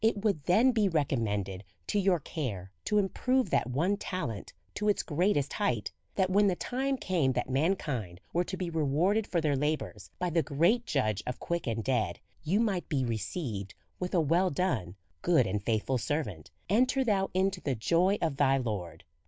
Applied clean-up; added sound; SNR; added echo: none; none; none; none.